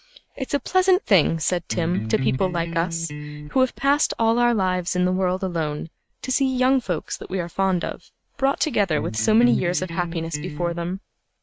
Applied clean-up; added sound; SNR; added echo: neural mask model RNNoise.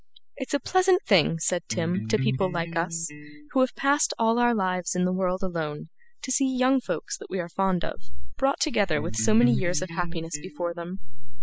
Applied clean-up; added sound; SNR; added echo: classical method spectral subtraction.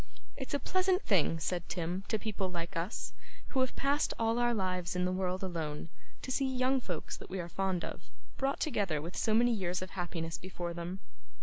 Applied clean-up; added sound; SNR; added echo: none; none; none; none.